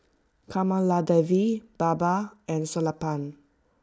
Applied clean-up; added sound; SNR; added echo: none; none; none; none.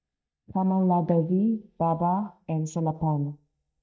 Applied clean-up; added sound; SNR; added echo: neural mask model DeepFilterNet 3.